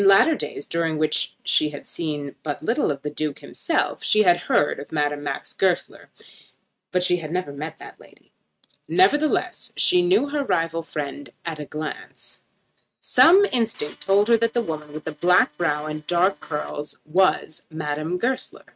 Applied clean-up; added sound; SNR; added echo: neural mask model RNNoise.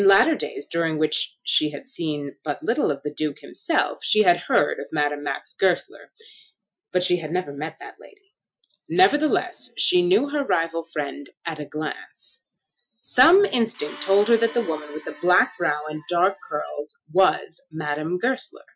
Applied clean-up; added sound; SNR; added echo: classical method Wiener filter.